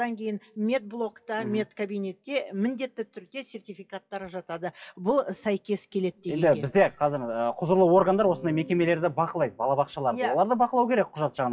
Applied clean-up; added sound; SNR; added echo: classical method WPE with log-MMSE.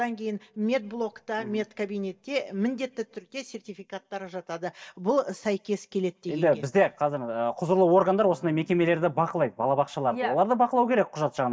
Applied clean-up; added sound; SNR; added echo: neural mask model DeepFilterNet 3.